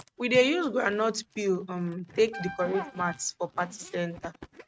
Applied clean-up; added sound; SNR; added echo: neural mask model RNNoise.